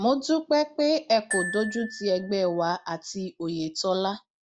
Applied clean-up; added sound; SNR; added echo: none; Glockenspiel; 10 dB; none.